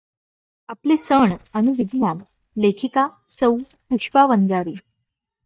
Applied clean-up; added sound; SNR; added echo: neural mask model DeepFilterNet 3.